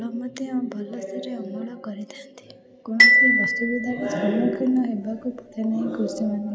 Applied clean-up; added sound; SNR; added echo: none; Glockenspiel; -4 dB; none.